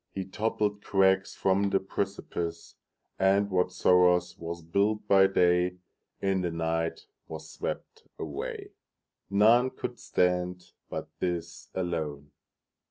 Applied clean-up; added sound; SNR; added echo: none; none; none; none.